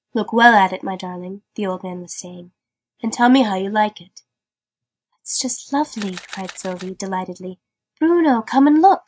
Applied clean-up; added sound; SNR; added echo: neural mask model RNNoise.